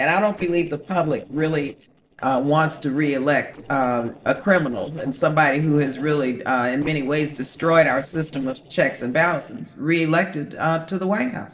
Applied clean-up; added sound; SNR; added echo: neural separator model SepFormer DNS4.